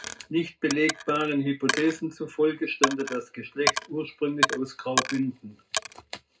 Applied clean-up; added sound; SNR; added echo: none; Coin (dropping); 3 dB; reverberation time 0.2 s.